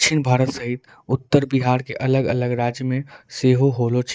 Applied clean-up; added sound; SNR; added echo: neural mask model Resemble Enhance denoiser.